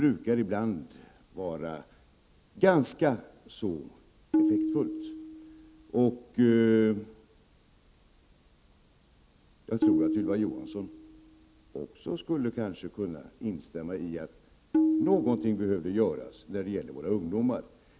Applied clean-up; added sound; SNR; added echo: none; Tabla; 1 dB; none.